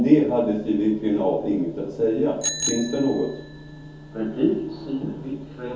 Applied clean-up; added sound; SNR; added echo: none; Bicycle bell; 13 dB; reverberation time 0.6 s.